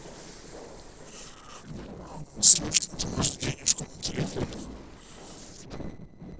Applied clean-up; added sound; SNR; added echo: neural separator model SepFormer DNS4.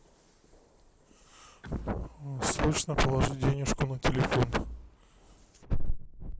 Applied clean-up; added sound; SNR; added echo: none; Door / Wood; 16 dB; none.